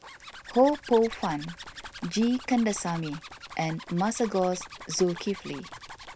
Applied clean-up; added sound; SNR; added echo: none; Zipper (clothing); 15 dB; none.